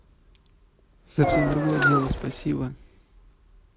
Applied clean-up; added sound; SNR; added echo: none; Engine; -2 dB; none.